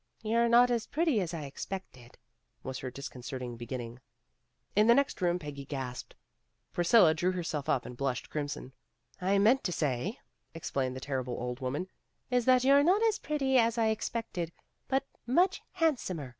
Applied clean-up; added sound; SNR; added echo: none; none; none; none.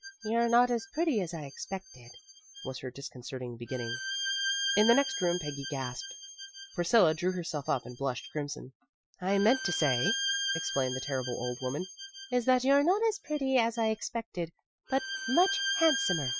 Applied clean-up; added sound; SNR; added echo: classical method Wiener filter.